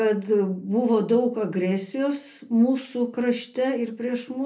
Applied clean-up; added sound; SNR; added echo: none; none; none; reverberation time 0.3 s.